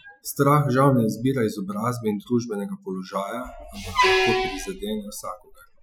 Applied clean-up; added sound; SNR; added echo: classical method Wiener filter.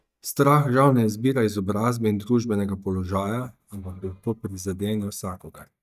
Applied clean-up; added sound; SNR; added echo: neural mask model DeepFilterNet 3.